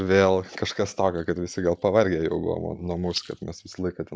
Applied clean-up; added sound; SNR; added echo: none; none; none; none.